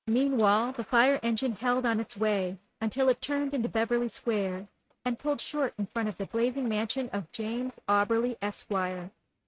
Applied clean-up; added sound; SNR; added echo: neural mask model RNNoise.